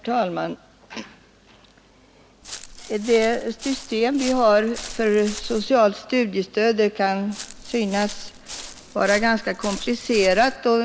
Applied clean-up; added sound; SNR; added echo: none; Walk, footsteps; 13 dB; none.